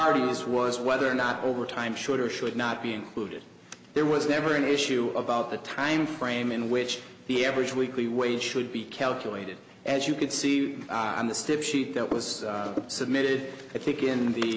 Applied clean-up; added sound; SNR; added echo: none; none; none; none.